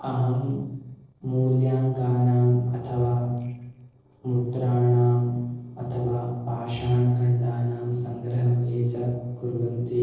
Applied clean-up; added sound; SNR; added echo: neural separator model SepFormer DNS4.